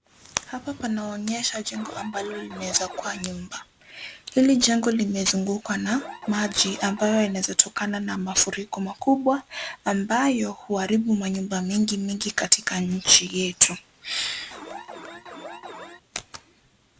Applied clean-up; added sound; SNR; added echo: none; Alarm; 14 dB; none.